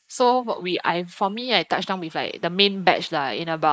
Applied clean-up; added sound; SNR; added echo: neural mask model Resemble Enhance denoiser.